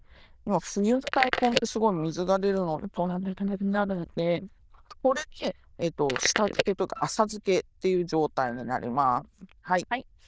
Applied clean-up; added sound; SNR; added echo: neural diffusion model UNIVERSE++.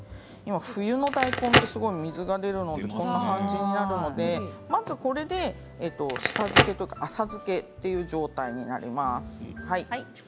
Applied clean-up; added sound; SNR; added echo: none; Crackle; 3 dB; none.